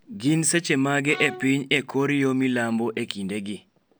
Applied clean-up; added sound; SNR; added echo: none; Bowed string instrument; 14 dB; none.